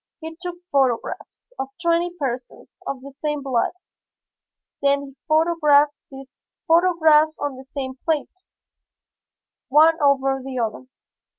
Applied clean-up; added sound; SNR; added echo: none; none; none; none.